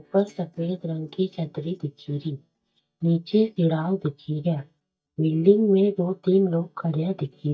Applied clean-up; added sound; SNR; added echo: neural mask model DeepFilterNet 3.